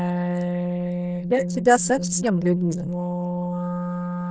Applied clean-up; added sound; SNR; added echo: neural diffusion model UNIVERSE++.